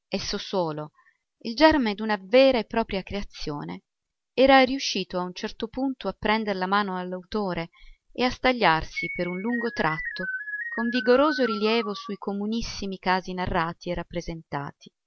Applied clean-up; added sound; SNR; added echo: none; Keyboard (musical); 8 dB; none.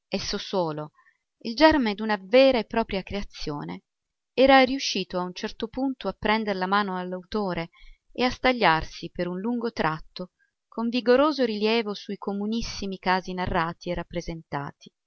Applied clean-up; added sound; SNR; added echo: none; none; none; none.